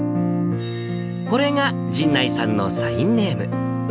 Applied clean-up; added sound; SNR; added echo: none; none; none; none.